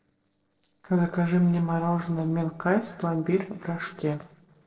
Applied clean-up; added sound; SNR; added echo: neural separator model SepFormer DNS4.